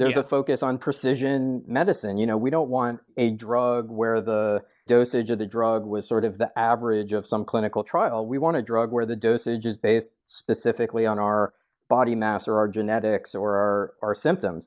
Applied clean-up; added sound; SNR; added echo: none; none; none; none.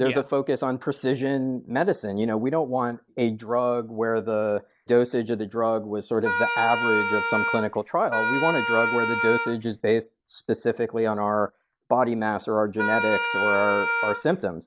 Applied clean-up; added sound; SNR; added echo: none; Wind instrument, woodwind instrument; 1 dB; none.